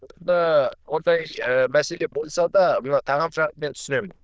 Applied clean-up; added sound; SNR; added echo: neural diffusion model UNIVERSE++.